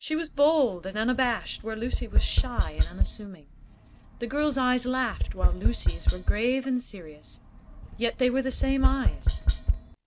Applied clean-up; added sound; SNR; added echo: none; Tap; -2 dB; none.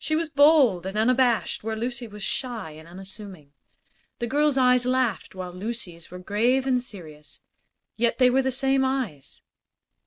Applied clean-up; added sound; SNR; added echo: none; none; none; none.